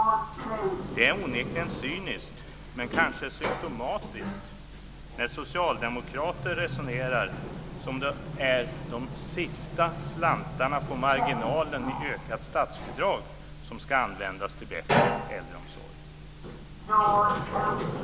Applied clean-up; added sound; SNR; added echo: none; Sliding door; 1 dB; none.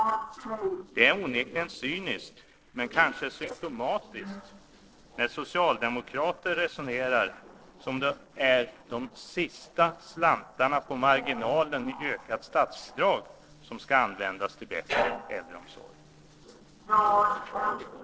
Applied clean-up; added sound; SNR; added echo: neural separator model SepFormer DNS4.